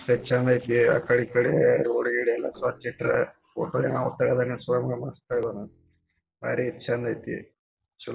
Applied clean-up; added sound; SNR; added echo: neural separator model SepFormer DNS4.